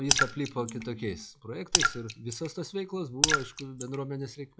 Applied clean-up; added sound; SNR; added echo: classical method log-MMSE.